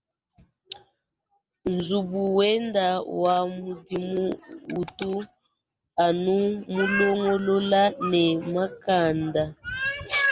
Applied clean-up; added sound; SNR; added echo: none; none; none; none.